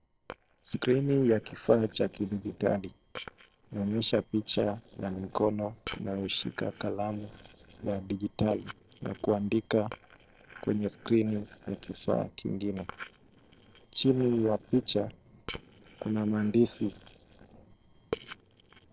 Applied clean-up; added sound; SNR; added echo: neural separator model SepFormer DNS4.